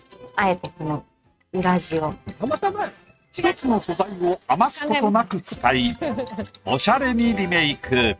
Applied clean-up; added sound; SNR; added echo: neural mask model RNNoise.